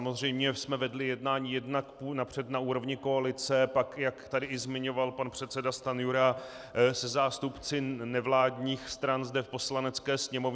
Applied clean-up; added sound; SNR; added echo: none; none; none; none.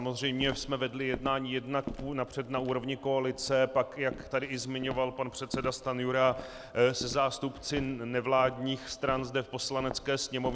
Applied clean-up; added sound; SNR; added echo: none; Walk, footsteps; 14 dB; none.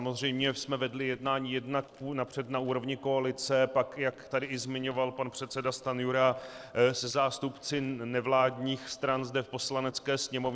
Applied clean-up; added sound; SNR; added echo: neural separator model SepFormer DNS4.